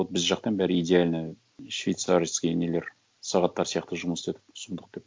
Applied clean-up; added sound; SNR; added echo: none; none; none; none.